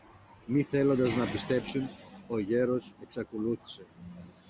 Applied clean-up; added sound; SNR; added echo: none; none; none; none.